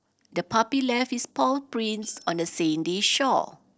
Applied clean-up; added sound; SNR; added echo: neural separator model SepFormer DNS4.